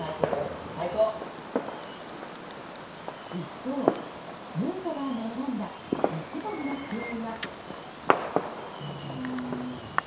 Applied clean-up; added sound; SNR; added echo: none; Fireworks; -1 dB; reverberation time 0.6 s.